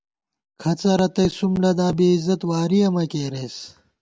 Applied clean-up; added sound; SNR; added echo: none; none; none; none.